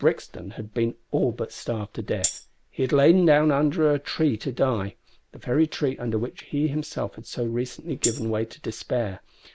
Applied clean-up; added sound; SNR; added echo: none; Tambourine; 4 dB; none.